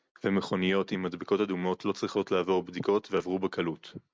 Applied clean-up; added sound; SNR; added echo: none; none; none; none.